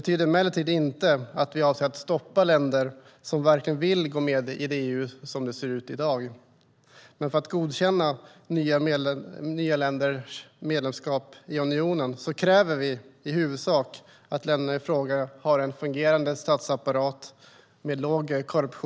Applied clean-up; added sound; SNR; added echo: none; none; none; none.